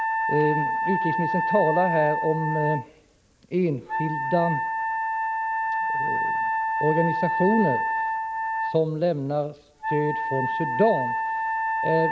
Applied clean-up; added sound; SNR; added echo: none; Wind instrument, woodwind instrument; 0 dB; none.